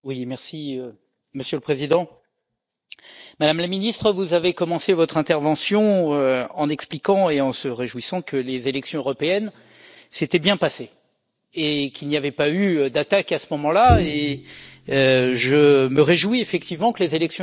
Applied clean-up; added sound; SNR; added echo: neural mask model DeepFilterNet 3.